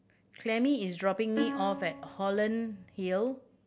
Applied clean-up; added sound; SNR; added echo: none; Plucked string instrument; 7 dB; none.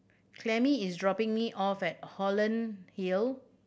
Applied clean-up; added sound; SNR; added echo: none; none; none; none.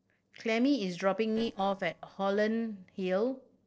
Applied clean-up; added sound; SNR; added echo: neural separator model SepFormer DNS4.